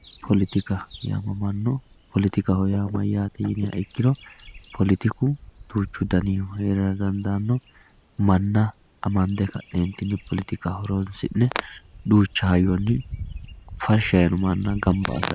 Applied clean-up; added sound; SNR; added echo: none; Bird vocalization, bird call, bird song; 19 dB; none.